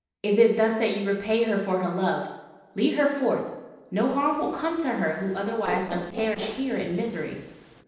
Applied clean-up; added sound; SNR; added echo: neural separator model SepFormer DNS4.